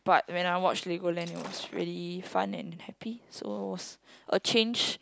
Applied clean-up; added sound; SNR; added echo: none; Shatter; 18 dB; none.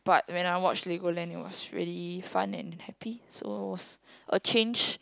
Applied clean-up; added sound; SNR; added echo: none; none; none; none.